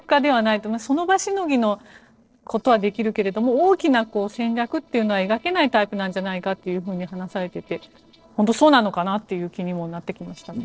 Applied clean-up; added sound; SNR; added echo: neural separator model SepFormer DNS4.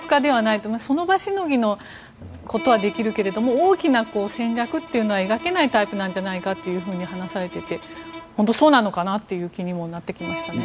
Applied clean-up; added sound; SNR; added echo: none; Bowed string instrument; 16 dB; none.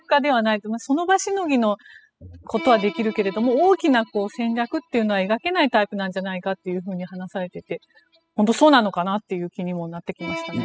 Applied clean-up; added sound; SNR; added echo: classical method spectral subtraction.